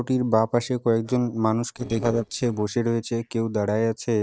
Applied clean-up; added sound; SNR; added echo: neural separator model SepFormer DNS4.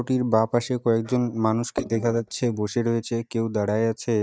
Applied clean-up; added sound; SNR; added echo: neural mask model DeepFilterNet 3.